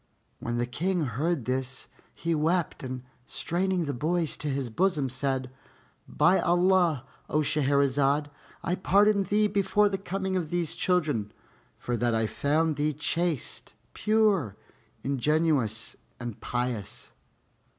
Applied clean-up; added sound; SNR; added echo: none; none; none; none.